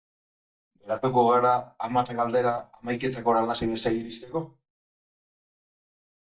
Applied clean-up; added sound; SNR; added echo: neural mask model DeepFilterNet 3.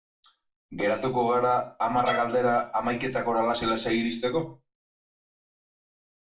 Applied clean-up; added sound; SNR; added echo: none; Bowed string instrument; 11 dB; reverberation time 0.2 s.